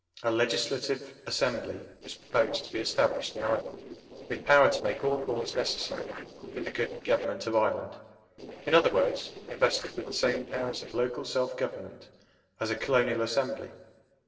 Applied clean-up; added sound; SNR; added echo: neural separator model SepFormer DNS4.